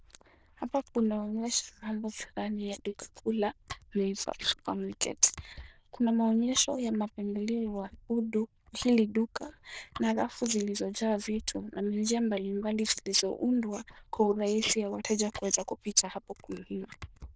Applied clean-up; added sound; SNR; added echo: neural diffusion model UNIVERSE++.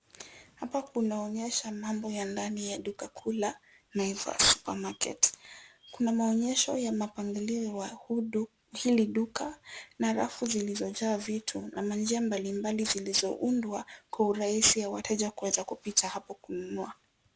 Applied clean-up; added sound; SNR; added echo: none; none; none; none.